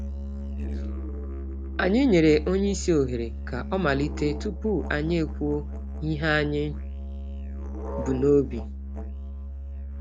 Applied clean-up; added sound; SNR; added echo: none; Musical instrument; 6 dB; none.